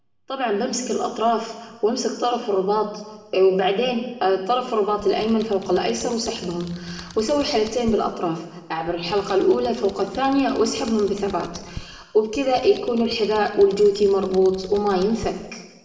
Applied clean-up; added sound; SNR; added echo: none; Computer keyboard; 20 dB; reverberation time 1.0 s.